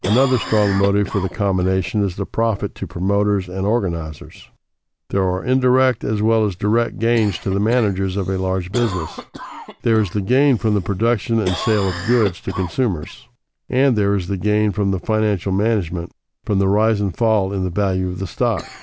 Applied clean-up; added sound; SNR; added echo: none; Cough; 16 dB; none.